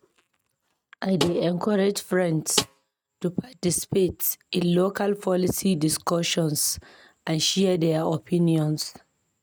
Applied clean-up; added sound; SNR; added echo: neural mask model RNNoise.